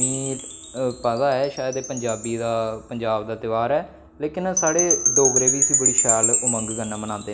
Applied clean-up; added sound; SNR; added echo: none; Wind chime / Percussion; -1 dB; none.